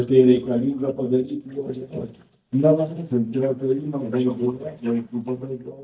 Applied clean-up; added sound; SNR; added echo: neural mask model DeepFilterNet 3.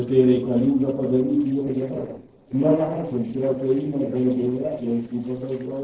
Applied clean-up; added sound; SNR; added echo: neural separator model SepFormer DNS4.